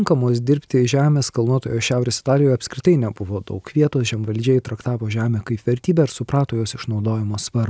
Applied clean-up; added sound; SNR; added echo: none; none; none; none.